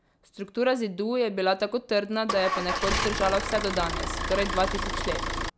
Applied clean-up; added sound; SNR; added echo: none; Idling / Engine starting / Motor vehicle (road); 1 dB; none.